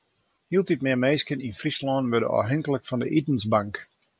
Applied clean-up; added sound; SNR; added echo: none; none; none; none.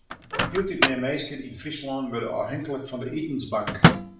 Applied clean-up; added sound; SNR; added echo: none; Microwave oven; -3 dB; reverberation time 0.5 s.